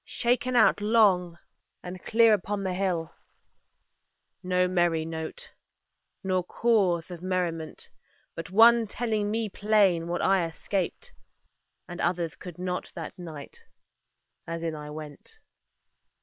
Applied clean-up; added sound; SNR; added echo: neural separator model SepFormer WHAM!.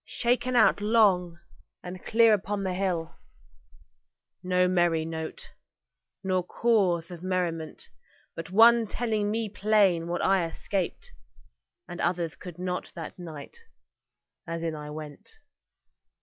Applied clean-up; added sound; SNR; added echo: classical method log-MMSE.